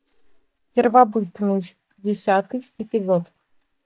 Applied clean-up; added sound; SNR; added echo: neural mask model DeepFilterNet 3.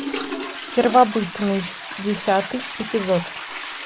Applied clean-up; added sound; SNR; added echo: none; Toilet flush; 9 dB; none.